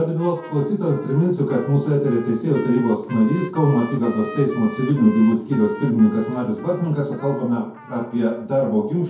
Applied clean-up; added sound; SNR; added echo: none; Trumpet; 19 dB; reverberation time 0.6 s.